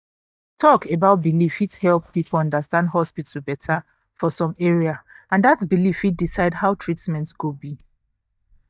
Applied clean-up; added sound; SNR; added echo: neural mask model DeepFilterNet 3.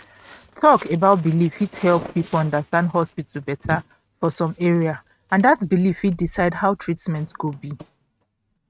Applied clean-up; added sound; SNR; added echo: neural mask model RNNoise.